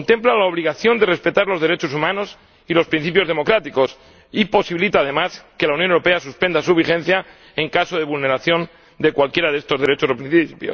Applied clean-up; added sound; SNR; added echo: none; none; none; none.